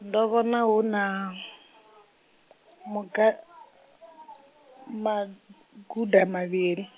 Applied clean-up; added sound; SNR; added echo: none; none; none; none.